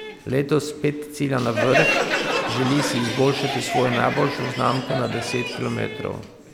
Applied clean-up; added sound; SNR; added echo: none; Crowd; 3 dB; none.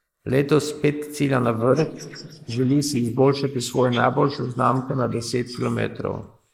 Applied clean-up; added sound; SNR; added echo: neural mask model Resemble Enhance denoiser.